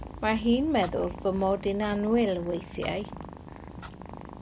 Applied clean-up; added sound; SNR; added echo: none; Purr + Clock; 13 dB; none.